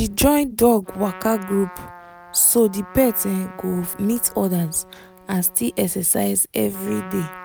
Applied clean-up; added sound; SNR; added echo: none; Trumpet; 20 dB; none.